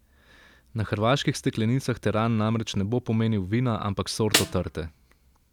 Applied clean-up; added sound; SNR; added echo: none; Snare drum; 2 dB; none.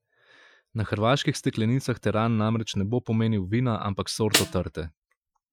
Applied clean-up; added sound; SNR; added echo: classical method Wiener filter.